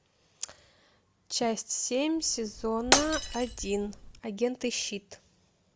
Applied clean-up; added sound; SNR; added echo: none; Shatter; -1 dB; none.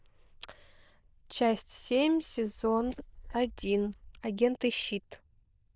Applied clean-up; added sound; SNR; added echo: neural diffusion model UNIVERSE++.